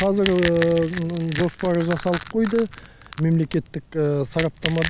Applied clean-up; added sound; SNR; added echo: none; Crack / Crushing; 11 dB; none.